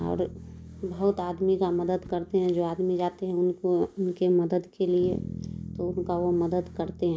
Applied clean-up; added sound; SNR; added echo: none; Bass guitar; 15 dB; none.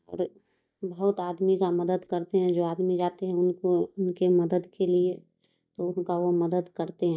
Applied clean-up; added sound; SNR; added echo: neural mask model DeepFilterNet 3.